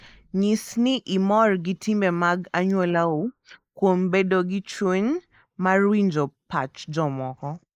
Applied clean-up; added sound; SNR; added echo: neural mask model Resemble Enhance denoiser.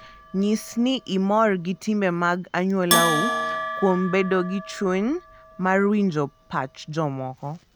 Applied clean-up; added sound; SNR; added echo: none; Bell; 7 dB; none.